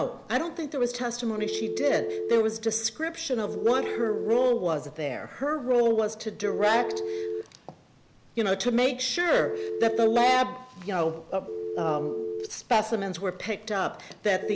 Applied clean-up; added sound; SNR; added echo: none; Telephone; 8 dB; none.